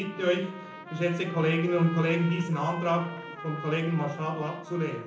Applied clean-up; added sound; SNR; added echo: none; Trumpet; 14 dB; reverberation time 0.6 s.